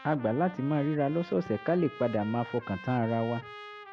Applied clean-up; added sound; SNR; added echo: none; Trumpet; 16 dB; none.